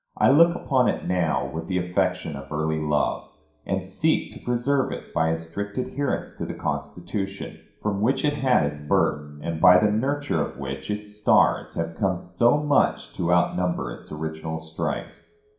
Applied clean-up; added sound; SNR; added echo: none; Electric guitar / Strum; 12 dB; reverberation time 0.5 s.